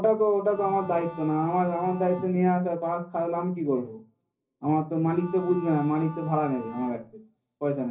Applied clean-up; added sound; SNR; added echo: none; Bowed string instrument; 17 dB; reverberation time 0.5 s.